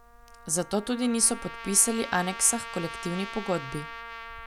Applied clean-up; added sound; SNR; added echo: none; Trumpet; 12 dB; none.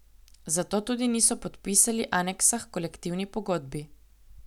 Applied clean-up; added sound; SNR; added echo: none; none; none; none.